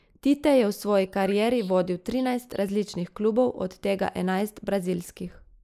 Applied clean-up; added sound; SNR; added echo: neural mask model Resemble Enhance denoiser.